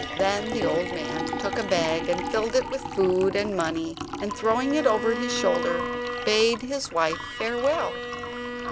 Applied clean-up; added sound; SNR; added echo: none; Bowed string instrument + Liquid; 6 dB; none.